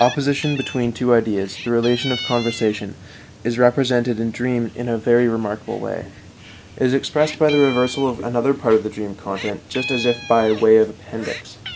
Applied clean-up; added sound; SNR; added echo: none; Meow; 15 dB; none.